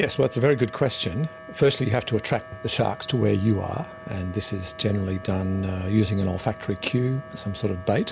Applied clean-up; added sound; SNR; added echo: none; Wind instrument, woodwind instrument; 18 dB; none.